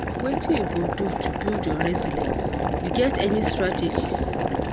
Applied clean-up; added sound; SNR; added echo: none; Boiling; -1 dB; none.